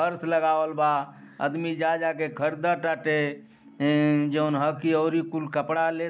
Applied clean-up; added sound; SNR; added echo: none; none; none; none.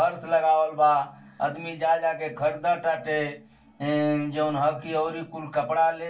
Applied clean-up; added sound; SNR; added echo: none; none; none; reverberation time 0.2 s.